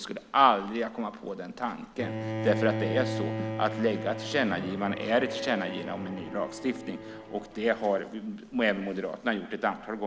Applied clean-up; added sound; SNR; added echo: none; Bowed string instrument; 8 dB; none.